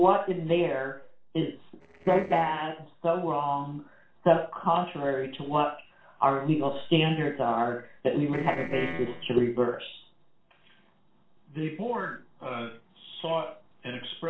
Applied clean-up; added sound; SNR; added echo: neural separator model SepFormer DNS4.